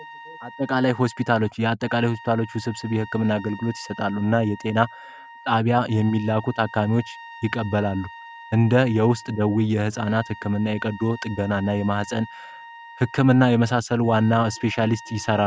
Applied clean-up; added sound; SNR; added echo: none; Trumpet; 19 dB; none.